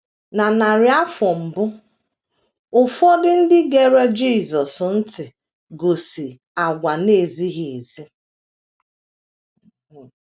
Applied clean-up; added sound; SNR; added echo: none; none; none; none.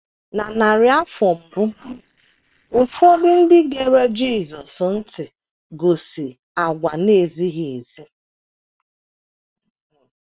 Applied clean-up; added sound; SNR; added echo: neural separator model SepFormer WHAM!.